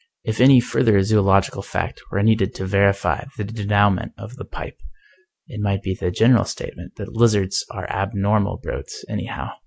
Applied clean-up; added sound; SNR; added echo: none; none; none; none.